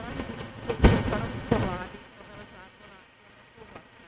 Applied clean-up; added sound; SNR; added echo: neural mask model RNNoise.